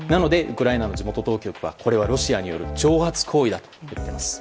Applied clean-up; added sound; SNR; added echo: none; none; none; none.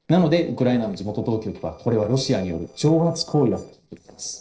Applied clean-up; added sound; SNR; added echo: neural separator model SepFormer DNS4.